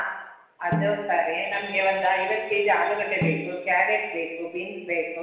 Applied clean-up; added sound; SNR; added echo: none; Snare drum; 8 dB; reverberation time 0.9 s.